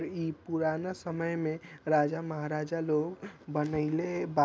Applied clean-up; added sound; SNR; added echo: none; none; none; none.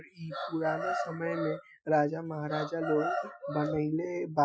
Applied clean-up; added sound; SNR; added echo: classical method Wiener filter.